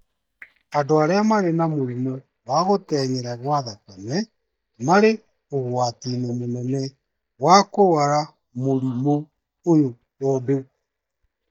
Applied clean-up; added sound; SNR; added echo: neural mask model DeepFilterNet 3.